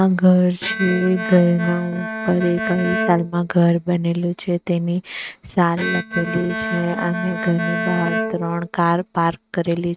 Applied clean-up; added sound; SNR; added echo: neural mask model RNNoise.